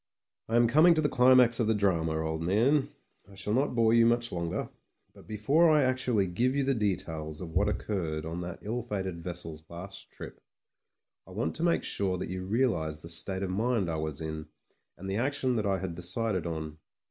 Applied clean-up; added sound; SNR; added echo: none; none; none; none.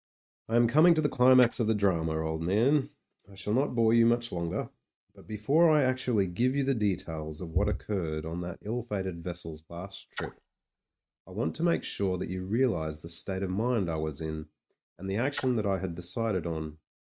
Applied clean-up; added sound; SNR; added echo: neural mask model RNNoise.